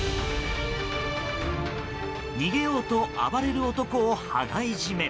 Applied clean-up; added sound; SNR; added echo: none; none; none; none.